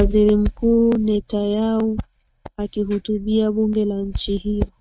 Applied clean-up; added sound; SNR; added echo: neural mask model RNNoise.